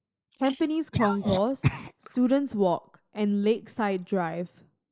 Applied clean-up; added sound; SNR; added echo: neural mask model Resemble Enhance denoiser.